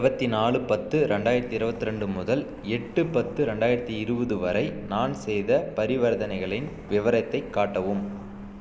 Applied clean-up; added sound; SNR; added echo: none; Traffic noise, roadway noise; 19 dB; none.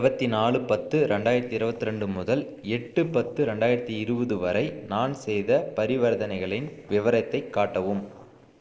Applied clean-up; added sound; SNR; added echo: neural separator model SepFormer DNS4.